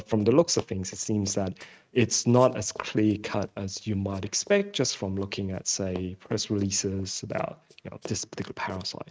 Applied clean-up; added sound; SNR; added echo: neural mask model RNNoise.